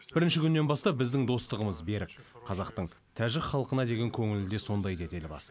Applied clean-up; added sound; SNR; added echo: none; none; none; none.